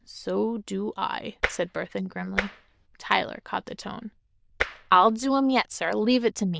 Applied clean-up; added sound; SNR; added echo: neural diffusion model UNIVERSE++.